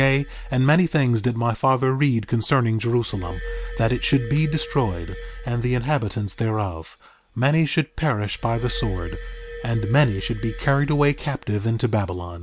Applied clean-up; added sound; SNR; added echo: none; Glass; 14 dB; none.